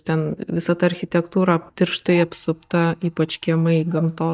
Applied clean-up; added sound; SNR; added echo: neural mask model DeepFilterNet 3.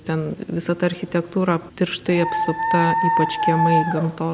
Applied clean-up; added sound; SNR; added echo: none; Dog; -1 dB; none.